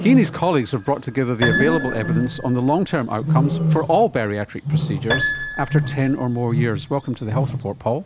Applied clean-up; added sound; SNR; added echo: none; Wild animals + Piano; 3 dB; none.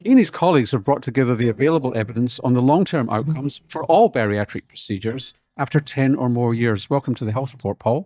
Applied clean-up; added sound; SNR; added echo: neural mask model DeepFilterNet 3.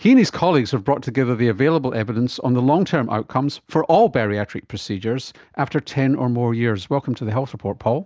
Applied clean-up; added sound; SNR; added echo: none; none; none; none.